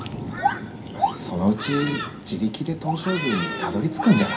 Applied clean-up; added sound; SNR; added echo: none; Thunderstorm; 9 dB; reverberation time 0.3 s.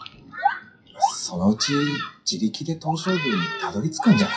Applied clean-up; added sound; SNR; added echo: classical method WPE with log-MMSE.